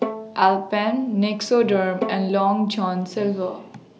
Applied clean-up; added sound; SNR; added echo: none; Bowed string instrument; 12 dB; none.